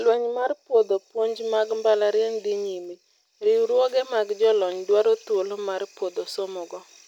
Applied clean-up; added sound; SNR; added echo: none; none; none; none.